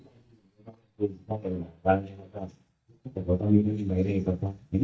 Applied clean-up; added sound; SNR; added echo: neural mask model DeepFilterNet 3.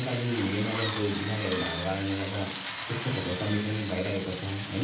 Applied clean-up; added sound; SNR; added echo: none; Drill; 3 dB; reverberation time 0.6 s.